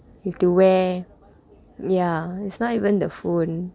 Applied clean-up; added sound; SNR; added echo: none; none; none; none.